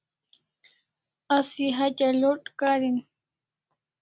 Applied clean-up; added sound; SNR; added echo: none; none; none; none.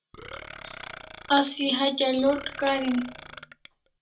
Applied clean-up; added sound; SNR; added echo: none; Burping, eructation; 15 dB; reverberation time 0.2 s.